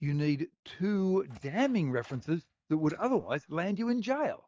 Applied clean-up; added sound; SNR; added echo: neural mask model DeepFilterNet 3.